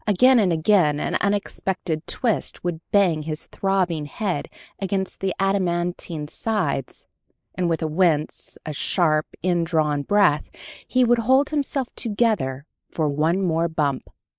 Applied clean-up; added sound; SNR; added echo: neural mask model Resemble Enhance denoiser.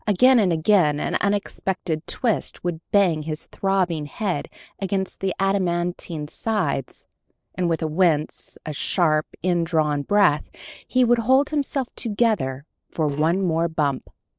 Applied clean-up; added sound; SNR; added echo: neural separator model SepFormer DNS4.